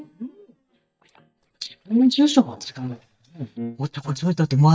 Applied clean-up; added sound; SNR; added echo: neural mask model DeepFilterNet 3.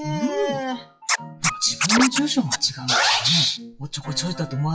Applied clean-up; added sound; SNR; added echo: classical method WPE with log-MMSE.